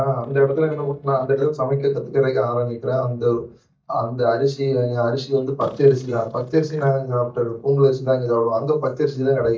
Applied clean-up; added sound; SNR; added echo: neural mask model DeepFilterNet 3.